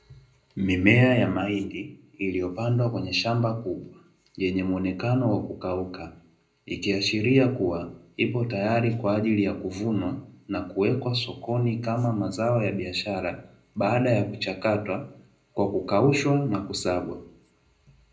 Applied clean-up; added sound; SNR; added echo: none; none; none; reverberation time 0.4 s.